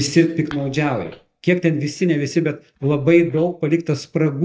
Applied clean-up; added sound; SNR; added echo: neural mask model DeepFilterNet 3.